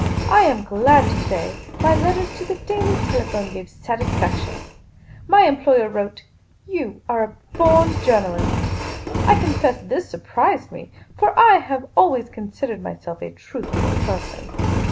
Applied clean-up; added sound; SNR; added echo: none; Engine; 5 dB; none.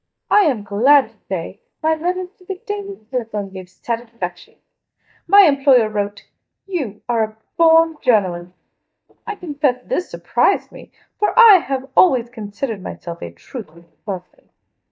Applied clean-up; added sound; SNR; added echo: neural mask model DeepFilterNet 3.